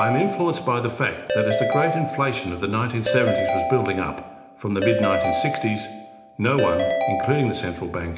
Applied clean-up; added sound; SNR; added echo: none; Ringtone / Keyboard (musical); 2 dB; reverberation time 0.8 s.